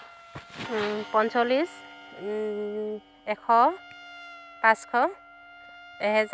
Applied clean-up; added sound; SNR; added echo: none; Trumpet + Clock; 19 dB; none.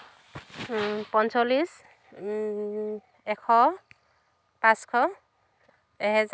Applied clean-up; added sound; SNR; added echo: none; none; none; none.